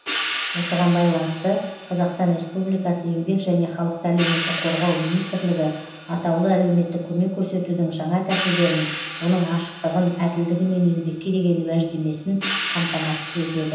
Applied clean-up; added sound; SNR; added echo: none; Hi-hat; 7 dB; reverberation time 0.9 s.